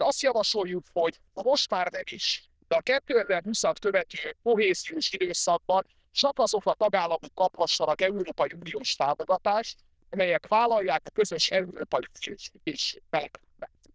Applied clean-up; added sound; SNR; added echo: neural diffusion model UNIVERSE++.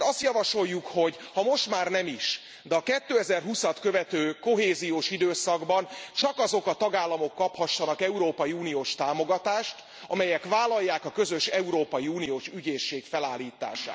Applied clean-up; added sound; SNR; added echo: none; none; none; none.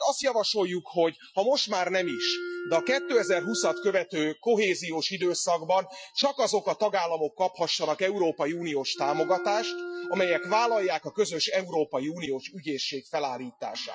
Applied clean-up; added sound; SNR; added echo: classical method Wiener filter.